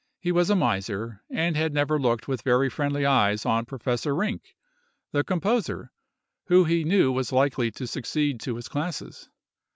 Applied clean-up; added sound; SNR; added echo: none; none; none; none.